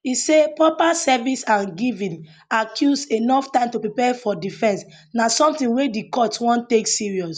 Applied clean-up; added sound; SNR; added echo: none; none; none; none.